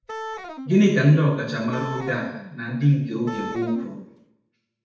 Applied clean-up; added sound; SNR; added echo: none; Wind instrument, woodwind instrument; 13 dB; reverberation time 0.8 s.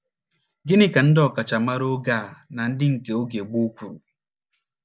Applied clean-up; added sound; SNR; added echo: none; none; none; none.